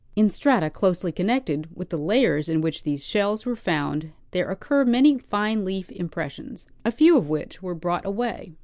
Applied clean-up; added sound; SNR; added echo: none; none; none; none.